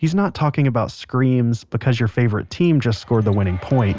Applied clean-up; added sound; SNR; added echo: none; none; none; none.